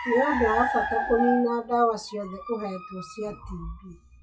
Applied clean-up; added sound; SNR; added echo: classical method WPE with log-MMSE.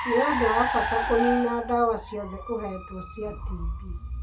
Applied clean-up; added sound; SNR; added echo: none; Car; 3 dB; reverberation time 0.2 s.